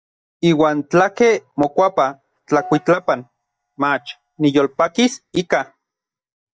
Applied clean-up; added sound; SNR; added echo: neural mask model DeepFilterNet 3.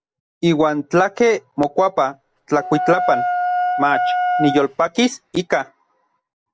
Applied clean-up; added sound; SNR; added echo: none; Wind instrument, woodwind instrument; 2 dB; none.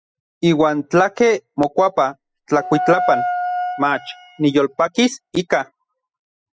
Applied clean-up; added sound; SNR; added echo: classical method spectral subtraction.